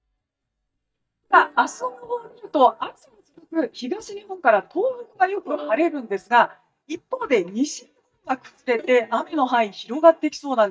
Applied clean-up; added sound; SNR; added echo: neural mask model DeepFilterNet 3.